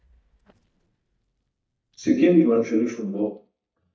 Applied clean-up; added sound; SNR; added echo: neural mask model DeepFilterNet 3.